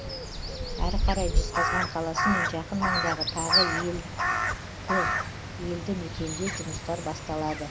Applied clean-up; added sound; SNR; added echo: none; Crow; -4 dB; none.